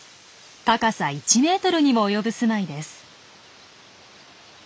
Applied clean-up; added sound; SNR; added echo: none; none; none; none.